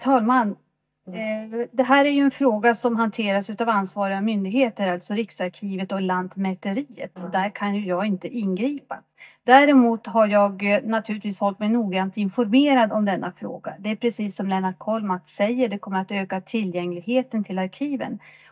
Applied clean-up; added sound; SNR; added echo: neural mask model DeepFilterNet 3.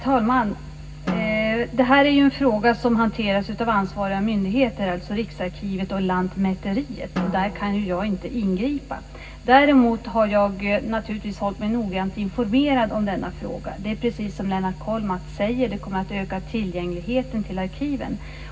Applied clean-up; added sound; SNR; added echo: none; Drum; 11 dB; reverberation time 0.4 s.